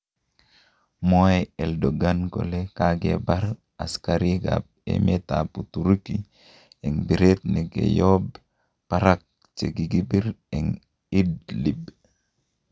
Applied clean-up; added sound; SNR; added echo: none; none; none; none.